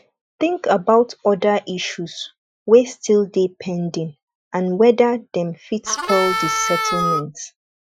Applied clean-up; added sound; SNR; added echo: classical method Wiener filter.